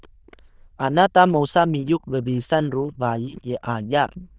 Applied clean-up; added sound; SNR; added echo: neural diffusion model UNIVERSE++.